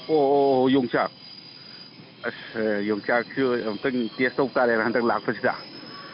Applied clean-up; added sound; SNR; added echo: none; Subway, metro, underground; 19 dB; none.